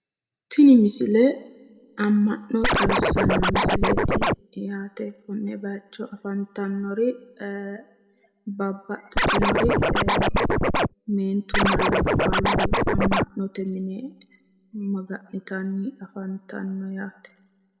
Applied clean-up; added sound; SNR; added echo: none; Scratching (performance technique); -5 dB; reverberation time 0.8 s.